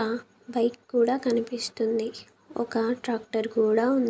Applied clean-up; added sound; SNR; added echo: none; none; none; none.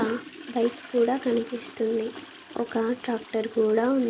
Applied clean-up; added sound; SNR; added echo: none; Toilet flush; 15 dB; none.